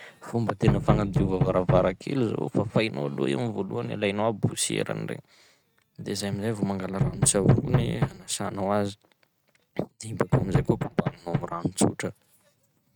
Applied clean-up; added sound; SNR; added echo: neural mask model RNNoise.